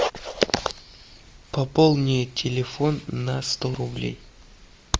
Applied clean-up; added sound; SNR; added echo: none; none; none; none.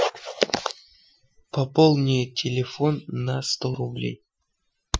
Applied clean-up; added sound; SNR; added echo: classical method Wiener filter.